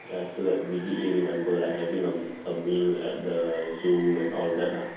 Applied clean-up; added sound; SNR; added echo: none; Water; 18 dB; reverberation time 0.9 s.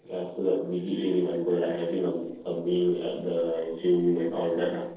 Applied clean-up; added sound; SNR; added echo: neural separator model SepFormer DNS4.